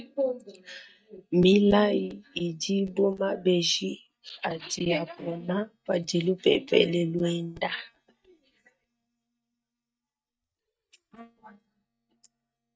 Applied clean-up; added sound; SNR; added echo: neural mask model DeepFilterNet 3.